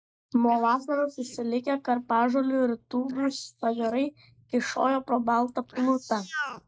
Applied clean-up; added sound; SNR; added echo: neural mask model Resemble Enhance denoiser.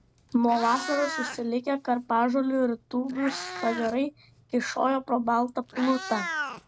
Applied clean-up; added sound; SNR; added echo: none; Meow; 11 dB; none.